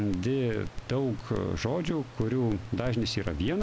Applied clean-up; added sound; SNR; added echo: none; Crackle; 11 dB; none.